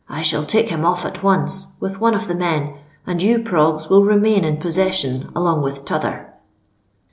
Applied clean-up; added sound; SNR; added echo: neural separator model SepFormer DNS4.